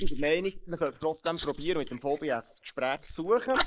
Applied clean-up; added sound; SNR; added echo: neural mask model Resemble Enhance denoiser.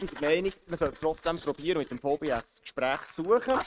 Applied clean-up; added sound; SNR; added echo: neural mask model RNNoise.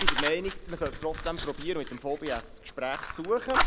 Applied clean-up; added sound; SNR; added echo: none; Fire; -1 dB; none.